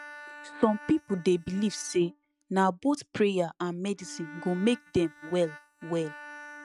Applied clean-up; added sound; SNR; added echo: neural mask model RNNoise.